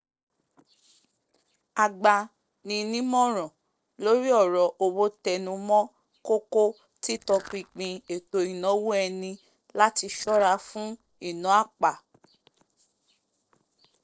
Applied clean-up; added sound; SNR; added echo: neural separator model SepFormer DNS4.